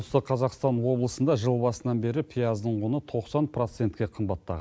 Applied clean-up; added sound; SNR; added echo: none; none; none; none.